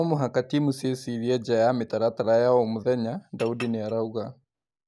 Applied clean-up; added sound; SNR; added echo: none; Chink, clink; 19 dB; none.